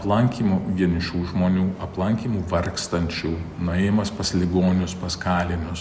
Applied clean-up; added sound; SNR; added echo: none; none; none; none.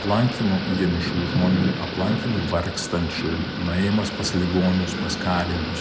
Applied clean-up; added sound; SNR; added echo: none; Thunder / Rain; 5 dB; none.